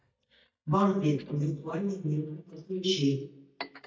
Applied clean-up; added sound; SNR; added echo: neural mask model DeepFilterNet 3.